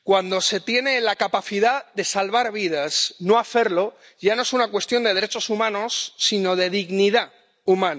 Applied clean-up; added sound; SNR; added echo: none; none; none; none.